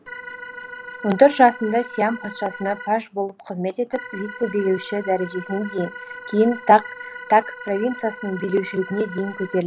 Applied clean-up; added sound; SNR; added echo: none; Organ; 14 dB; none.